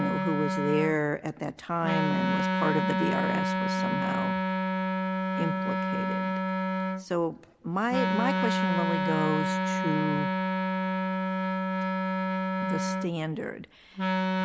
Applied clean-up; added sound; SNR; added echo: none; Wind instrument, woodwind instrument; -4 dB; none.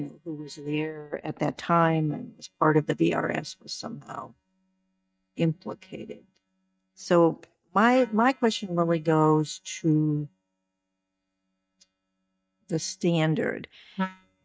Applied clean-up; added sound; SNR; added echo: neural mask model DeepFilterNet 3.